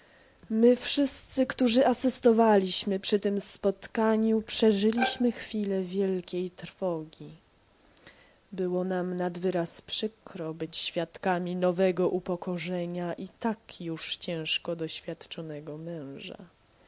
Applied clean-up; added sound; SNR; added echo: none; Bowed string instrument; 8 dB; none.